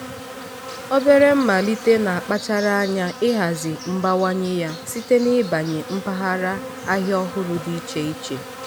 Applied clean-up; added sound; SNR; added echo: none; Insect; 13 dB; none.